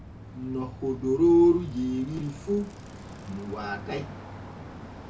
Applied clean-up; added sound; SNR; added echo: none; Bicycle; 14 dB; reverberation time 0.2 s.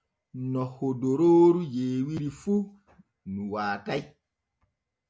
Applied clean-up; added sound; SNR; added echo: none; none; none; none.